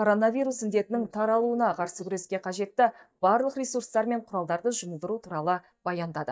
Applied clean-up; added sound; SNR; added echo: neural mask model DeepFilterNet 3.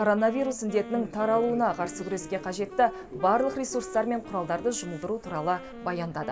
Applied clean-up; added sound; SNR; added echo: none; Wind instrument, woodwind instrument; 15 dB; reverberation time 1.1 s.